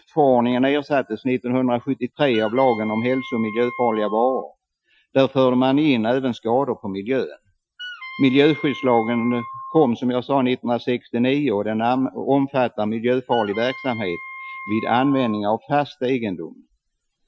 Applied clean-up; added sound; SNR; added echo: classical method Wiener filter.